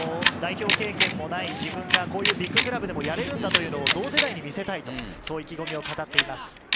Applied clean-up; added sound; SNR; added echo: none; Camera; -3 dB; none.